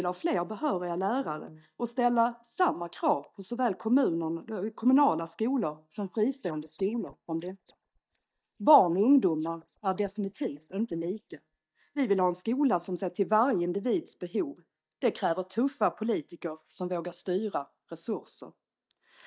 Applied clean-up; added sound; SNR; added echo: neural mask model DeepFilterNet 3.